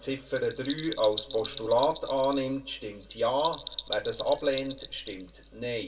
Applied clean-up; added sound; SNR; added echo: none; Bell; 12 dB; reverberation time 0.2 s.